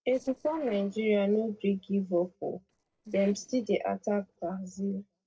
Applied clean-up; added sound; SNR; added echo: neural separator model SepFormer DNS4.